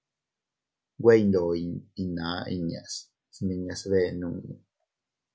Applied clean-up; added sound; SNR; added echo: none; none; none; none.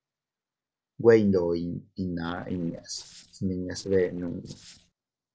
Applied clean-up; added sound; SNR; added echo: neural separator model SepFormer DNS4.